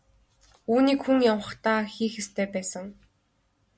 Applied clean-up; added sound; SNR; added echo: none; none; none; none.